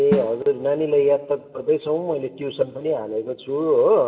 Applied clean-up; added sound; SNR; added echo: none; Drum; 15 dB; reverberation time 1.5 s.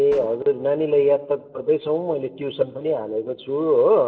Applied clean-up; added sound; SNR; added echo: neural separator model SepFormer DNS4.